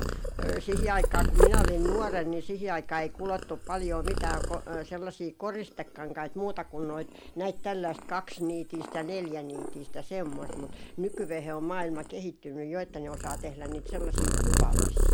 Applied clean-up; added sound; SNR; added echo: none; Purr; -5 dB; none.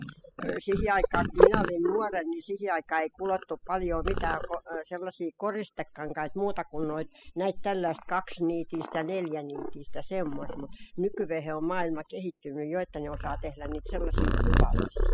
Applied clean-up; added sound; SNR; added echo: classical method spectral subtraction.